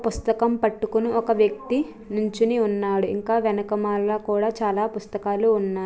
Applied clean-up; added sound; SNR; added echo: none; none; none; none.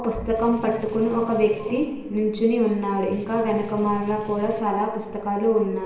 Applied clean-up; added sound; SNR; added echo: none; Strum; 18 dB; reverberation time 1.1 s.